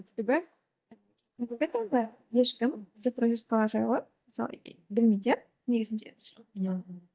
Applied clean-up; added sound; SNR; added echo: neural mask model DeepFilterNet 3.